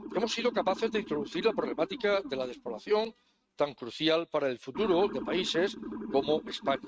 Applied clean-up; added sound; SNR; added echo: neural mask model RNNoise.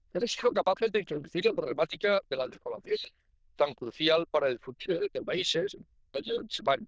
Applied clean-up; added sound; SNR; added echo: neural diffusion model UNIVERSE++.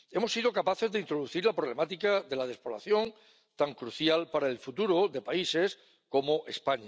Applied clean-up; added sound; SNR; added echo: none; none; none; none.